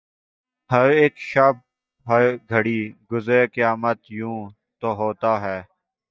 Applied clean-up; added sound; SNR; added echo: neural mask model DeepFilterNet 3.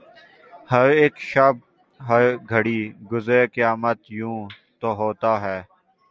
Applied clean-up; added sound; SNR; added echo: none; none; none; none.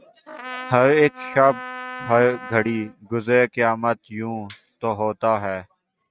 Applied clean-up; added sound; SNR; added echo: neural mask model RNNoise.